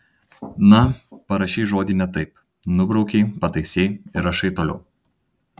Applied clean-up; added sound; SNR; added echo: none; none; none; none.